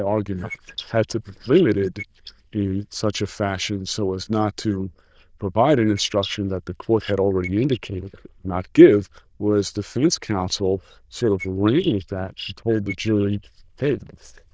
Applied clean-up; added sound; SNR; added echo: neural diffusion model UNIVERSE++.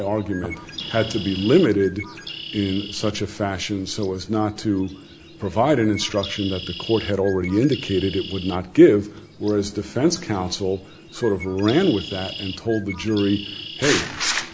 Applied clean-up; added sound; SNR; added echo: none; Bird; 15 dB; none.